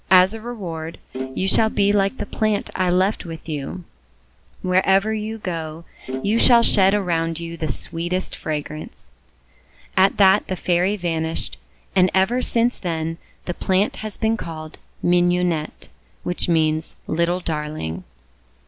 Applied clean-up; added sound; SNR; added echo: none; Bowed string instrument; 13 dB; none.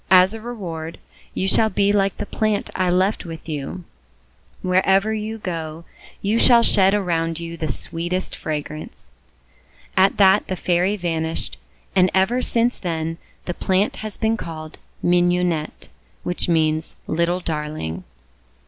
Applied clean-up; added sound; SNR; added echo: none; none; none; none.